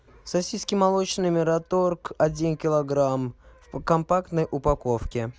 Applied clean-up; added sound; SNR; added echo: none; none; none; none.